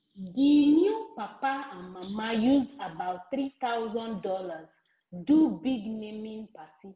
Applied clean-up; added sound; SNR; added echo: none; none; none; none.